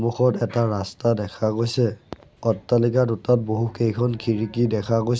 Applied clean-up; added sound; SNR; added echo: none; none; none; none.